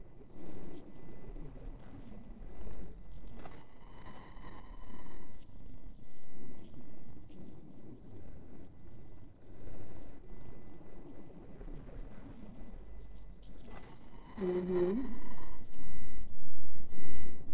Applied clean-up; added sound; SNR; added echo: neural separator model SepFormer DNS4.